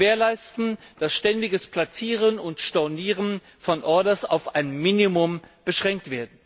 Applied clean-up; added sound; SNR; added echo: none; none; none; none.